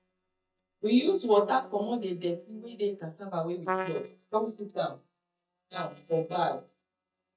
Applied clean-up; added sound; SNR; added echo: neural mask model DeepFilterNet 3.